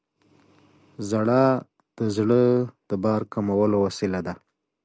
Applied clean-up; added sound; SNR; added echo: none; none; none; none.